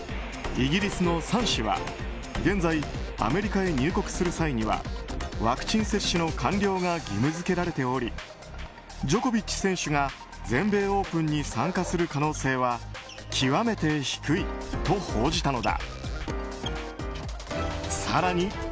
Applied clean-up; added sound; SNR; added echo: none; Bark; 18 dB; none.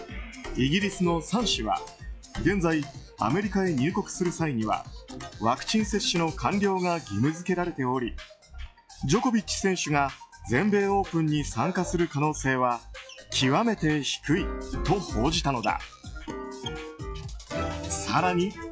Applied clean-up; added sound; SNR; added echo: classical method log-MMSE.